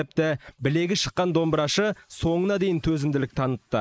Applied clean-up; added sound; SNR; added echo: neural mask model Resemble Enhance denoiser.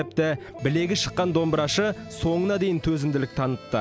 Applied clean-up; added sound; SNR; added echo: none; none; none; none.